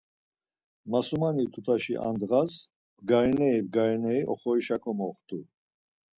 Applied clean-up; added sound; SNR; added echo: none; none; none; none.